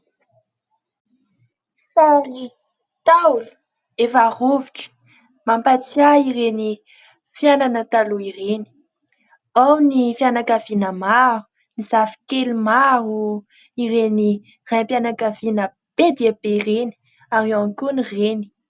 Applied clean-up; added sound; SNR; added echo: none; none; none; none.